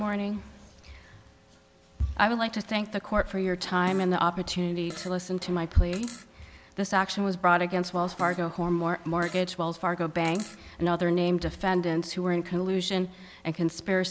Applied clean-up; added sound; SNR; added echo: none; Fart; 18 dB; none.